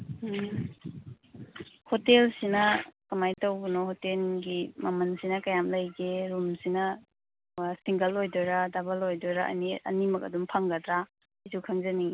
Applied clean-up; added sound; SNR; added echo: none; none; none; none.